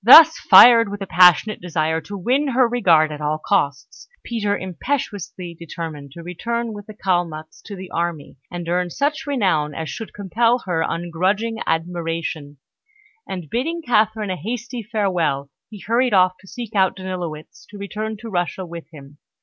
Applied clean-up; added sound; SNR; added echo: none; none; none; none.